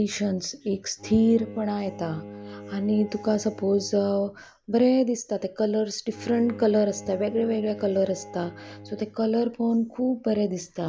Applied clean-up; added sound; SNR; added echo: none; Bowed string instrument; 18 dB; none.